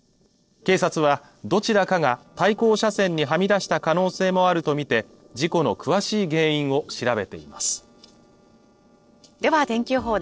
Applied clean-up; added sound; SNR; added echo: neural separator model SepFormer DNS4.